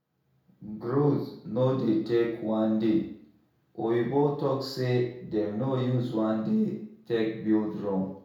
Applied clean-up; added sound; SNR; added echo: none; none; none; reverberation time 0.5 s.